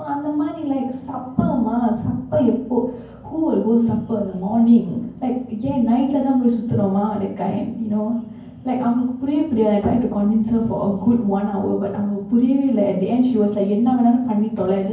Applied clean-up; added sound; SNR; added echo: none; none; none; reverberation time 0.9 s.